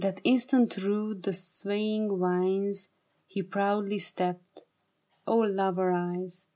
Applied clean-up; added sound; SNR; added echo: none; none; none; none.